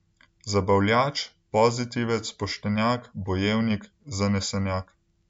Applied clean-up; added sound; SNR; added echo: none; none; none; none.